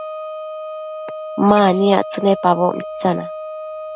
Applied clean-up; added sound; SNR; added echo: none; Wind instrument, woodwind instrument; 10 dB; none.